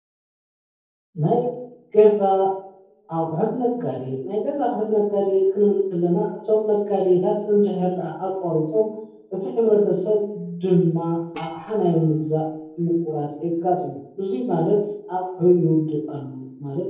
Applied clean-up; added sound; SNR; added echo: neural separator model SepFormer DNS4.